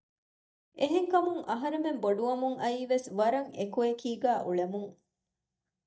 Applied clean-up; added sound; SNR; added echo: neural mask model DeepFilterNet 3.